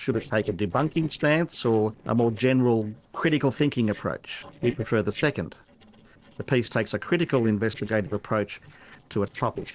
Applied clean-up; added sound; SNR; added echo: neural separator model SepFormer DNS4.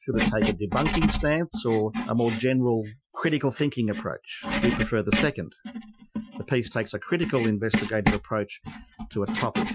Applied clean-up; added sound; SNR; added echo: classical method Wiener filter.